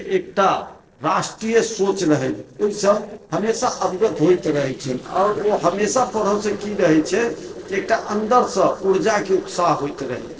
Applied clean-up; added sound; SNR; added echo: neural separator model SepFormer DNS4.